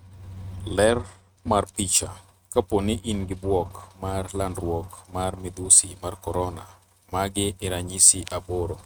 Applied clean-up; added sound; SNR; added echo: neural mask model RNNoise.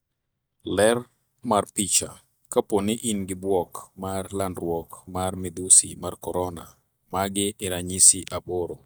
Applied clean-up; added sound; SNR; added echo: neural mask model DeepFilterNet 3.